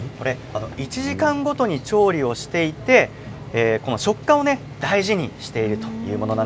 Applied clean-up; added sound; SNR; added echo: none; none; none; none.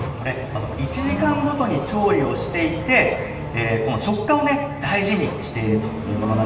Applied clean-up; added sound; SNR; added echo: none; Accelerating, revving, vroom / Car; 10 dB; reverberation time 1.2 s.